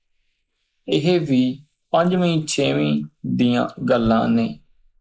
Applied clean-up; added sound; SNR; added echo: neural mask model Resemble Enhance denoiser.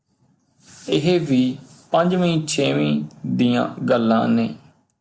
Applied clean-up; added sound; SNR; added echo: none; none; none; none.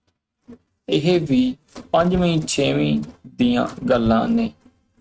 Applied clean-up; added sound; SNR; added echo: neural mask model RNNoise.